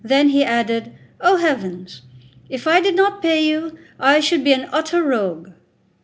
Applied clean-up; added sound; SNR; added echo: none; none; none; none.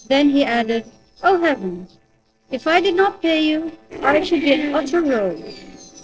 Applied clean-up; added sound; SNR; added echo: neural separator model SepFormer DNS4.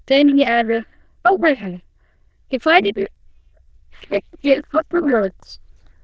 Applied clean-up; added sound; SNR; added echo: neural diffusion model UNIVERSE++.